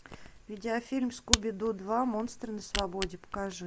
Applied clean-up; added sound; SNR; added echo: none; Camera; 4 dB; none.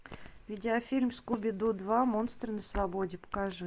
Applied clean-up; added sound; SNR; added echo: neural mask model Resemble Enhance denoiser.